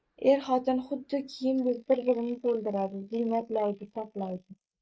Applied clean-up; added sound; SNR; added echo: neural mask model Resemble Enhance denoiser.